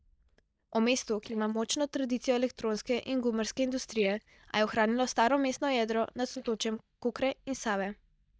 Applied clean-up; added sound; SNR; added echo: neural mask model DeepFilterNet 3.